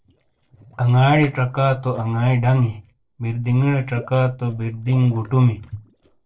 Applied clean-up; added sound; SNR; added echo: neural separator model SepFormer DNS4.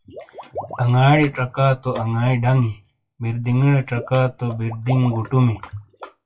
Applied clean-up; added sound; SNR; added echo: classical method WPE with log-MMSE.